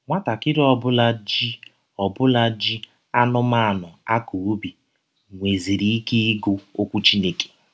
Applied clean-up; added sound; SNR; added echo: none; none; none; none.